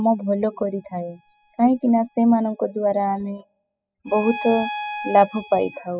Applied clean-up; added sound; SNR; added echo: classical method spectral subtraction.